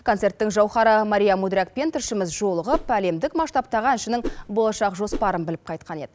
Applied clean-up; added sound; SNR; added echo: none; Whoosh, swoosh, swish; 8 dB; none.